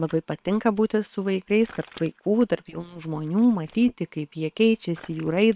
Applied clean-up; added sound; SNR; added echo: neural separator model SepFormer WHAM!.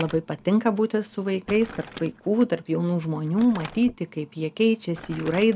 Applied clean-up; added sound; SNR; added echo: none; Crumpling, crinkling; 19 dB; none.